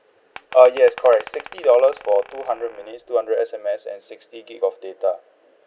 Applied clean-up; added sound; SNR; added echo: none; Glass; 19 dB; none.